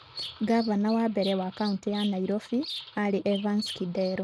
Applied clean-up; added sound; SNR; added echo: neural mask model RNNoise.